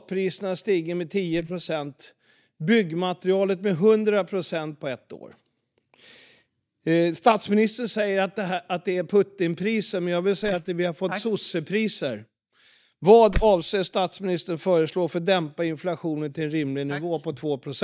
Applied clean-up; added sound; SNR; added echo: neural mask model DeepFilterNet 3.